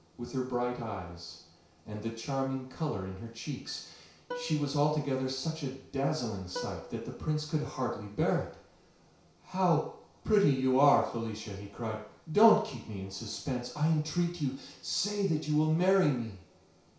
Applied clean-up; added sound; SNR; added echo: none; Plucked string instrument; 15 dB; reverberation time 0.6 s.